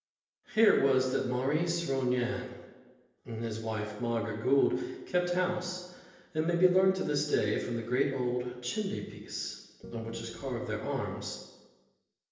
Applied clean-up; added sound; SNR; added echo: neural separator model SepFormer DNS4.